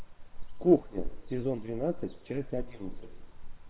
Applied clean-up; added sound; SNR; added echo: neural separator model SepFormer WHAM!.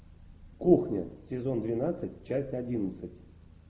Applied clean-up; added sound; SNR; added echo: none; none; none; none.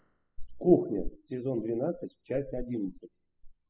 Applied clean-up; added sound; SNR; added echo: classical method spectral subtraction.